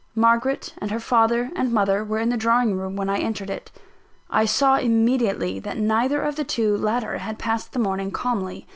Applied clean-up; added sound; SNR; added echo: none; none; none; none.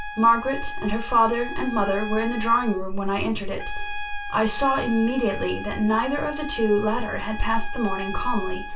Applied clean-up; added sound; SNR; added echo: none; Trumpet; 12 dB; reverberation time 0.2 s.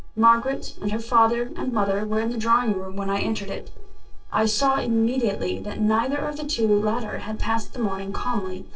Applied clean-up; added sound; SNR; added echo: neural separator model SepFormer DNS4.